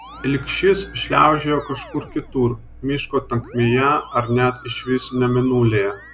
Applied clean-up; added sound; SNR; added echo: none; Musical instrument; 19 dB; none.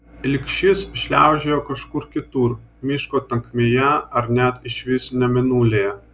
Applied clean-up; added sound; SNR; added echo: none; none; none; none.